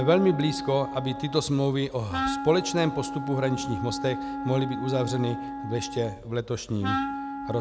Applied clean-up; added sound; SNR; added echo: none; Wind instrument, woodwind instrument; 6 dB; none.